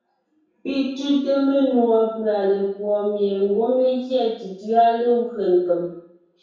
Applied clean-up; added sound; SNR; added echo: none; none; none; reverberation time 0.7 s.